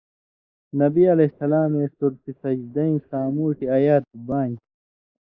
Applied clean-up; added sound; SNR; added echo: neural mask model Resemble Enhance denoiser.